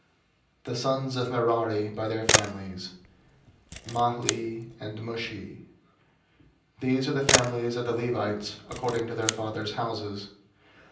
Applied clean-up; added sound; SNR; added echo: none; Camera; 1 dB; reverberation time 0.6 s.